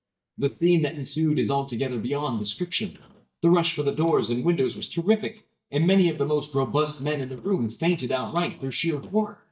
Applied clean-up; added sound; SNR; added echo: neural mask model DeepFilterNet 3.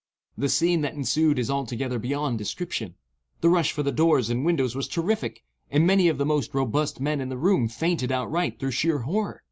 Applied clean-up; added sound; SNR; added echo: none; none; none; none.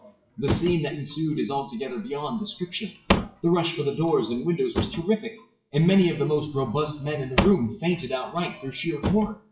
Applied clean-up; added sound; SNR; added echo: classical method WPE with log-MMSE.